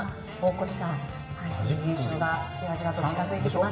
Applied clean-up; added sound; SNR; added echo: none; none; none; reverberation time 2.5 s.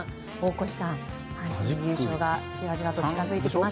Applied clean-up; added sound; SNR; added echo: none; none; none; none.